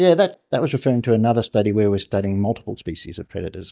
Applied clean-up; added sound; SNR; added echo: neural mask model DeepFilterNet 3.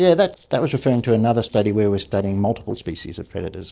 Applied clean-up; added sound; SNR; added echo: neural separator model SepFormer DNS4.